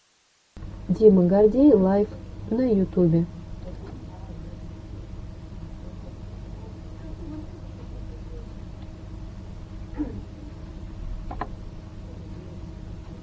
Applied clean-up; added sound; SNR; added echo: none; none; none; none.